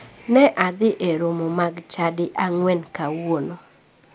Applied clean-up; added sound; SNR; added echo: none; none; none; none.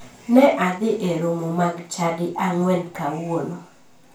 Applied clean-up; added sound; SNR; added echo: none; none; none; reverberation time 0.3 s.